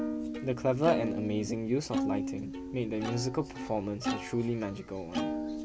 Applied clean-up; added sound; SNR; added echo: none; Plucked string instrument; 3 dB; none.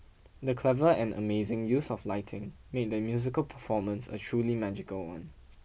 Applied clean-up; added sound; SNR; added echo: none; none; none; none.